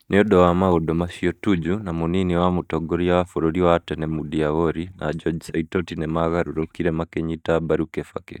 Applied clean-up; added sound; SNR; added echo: neural mask model DeepFilterNet 3.